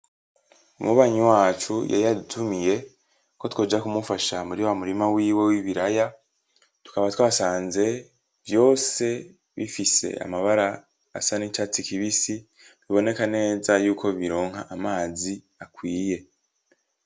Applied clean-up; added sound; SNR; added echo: none; none; none; none.